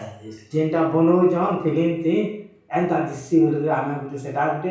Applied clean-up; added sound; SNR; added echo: none; none; none; reverberation time 0.6 s.